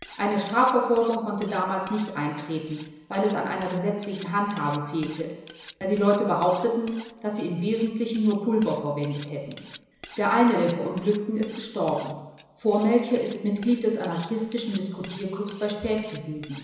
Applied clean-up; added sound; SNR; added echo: none; Cutlery, silverware; 10 dB; reverberation time 1.0 s.